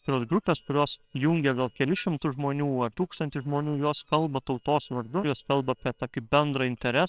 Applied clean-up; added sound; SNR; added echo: neural separator model SepFormer WHAMR!.